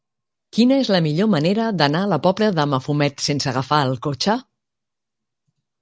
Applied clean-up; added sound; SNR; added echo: none; none; none; none.